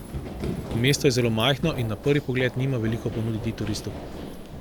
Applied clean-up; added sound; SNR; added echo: none; Run; 9 dB; none.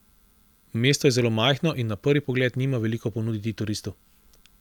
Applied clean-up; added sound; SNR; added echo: none; none; none; none.